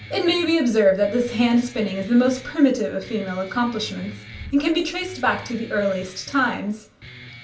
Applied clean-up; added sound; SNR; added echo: none; Guitar; 19 dB; reverberation time 0.3 s.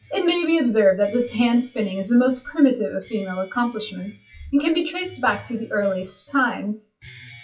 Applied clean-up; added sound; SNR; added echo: classical method WPE with log-MMSE.